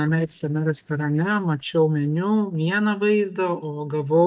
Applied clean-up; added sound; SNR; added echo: neural mask model DeepFilterNet 3.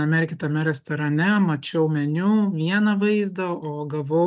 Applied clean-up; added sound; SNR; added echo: none; none; none; none.